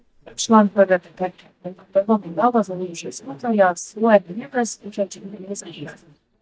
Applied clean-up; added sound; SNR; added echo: neural mask model DeepFilterNet 3.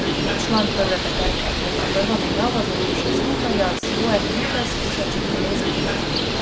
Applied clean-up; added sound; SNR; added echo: none; Bird; -5 dB; none.